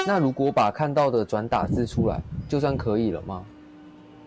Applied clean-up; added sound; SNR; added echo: none; Train; 18 dB; none.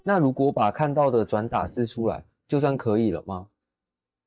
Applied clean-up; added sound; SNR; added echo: neural mask model DeepFilterNet 3.